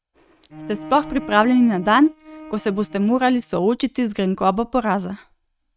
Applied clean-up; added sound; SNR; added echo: neural mask model RNNoise.